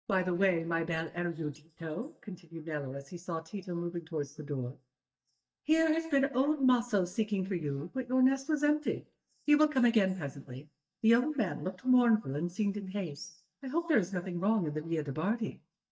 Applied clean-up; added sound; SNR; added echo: neural mask model DeepFilterNet 3.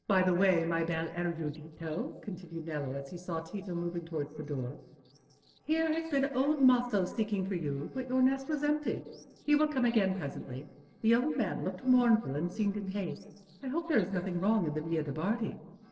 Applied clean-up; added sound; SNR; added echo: neural separator model SepFormer DNS4.